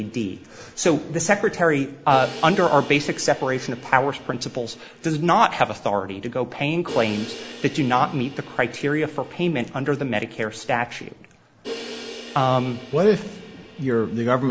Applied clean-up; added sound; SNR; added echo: none; Crash cymbal; 17 dB; none.